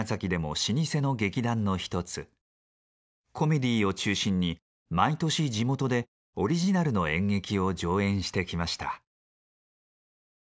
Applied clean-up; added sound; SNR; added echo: none; none; none; none.